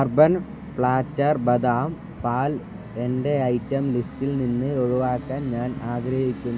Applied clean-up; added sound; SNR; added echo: none; Musical instrument; 13 dB; none.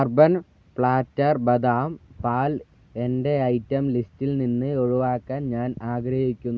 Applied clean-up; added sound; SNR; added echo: none; none; none; none.